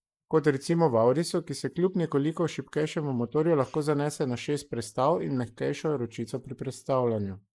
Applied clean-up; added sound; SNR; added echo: neural mask model Resemble Enhance denoiser.